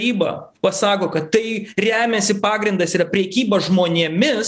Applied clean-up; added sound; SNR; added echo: none; none; none; none.